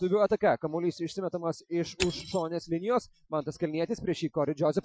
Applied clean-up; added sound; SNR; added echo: classical method Wiener filter.